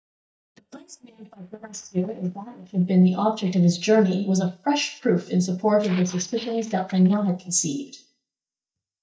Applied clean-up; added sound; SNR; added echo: neural mask model DeepFilterNet 3.